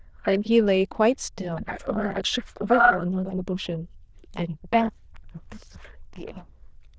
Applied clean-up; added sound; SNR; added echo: neural diffusion model UNIVERSE++.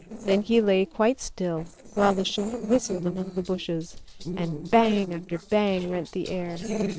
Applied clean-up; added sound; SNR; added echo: neural separator model SepFormer DNS4.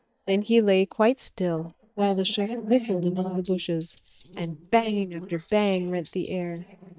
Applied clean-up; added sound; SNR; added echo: neural mask model DeepFilterNet 3.